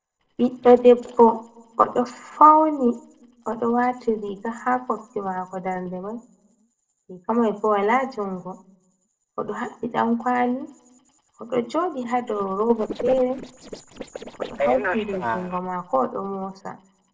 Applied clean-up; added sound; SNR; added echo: neural separator model SepFormer DNS4.